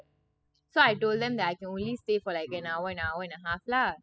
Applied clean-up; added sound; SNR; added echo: classical method spectral subtraction.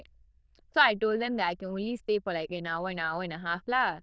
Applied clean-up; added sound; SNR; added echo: neural diffusion model UNIVERSE++.